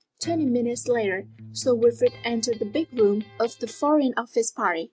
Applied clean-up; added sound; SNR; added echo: neural mask model RNNoise.